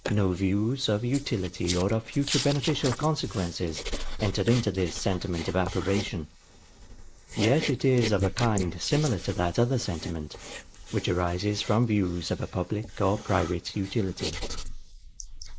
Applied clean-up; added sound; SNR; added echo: neural mask model Resemble Enhance denoiser.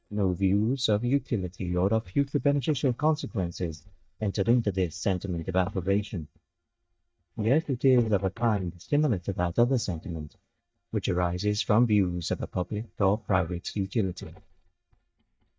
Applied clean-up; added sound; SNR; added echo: neural mask model DeepFilterNet 3.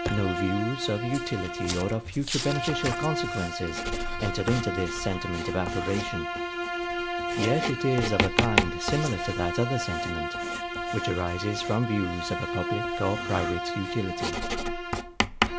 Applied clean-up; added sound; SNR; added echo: none; Bowed string instrument + Writing; 0 dB; none.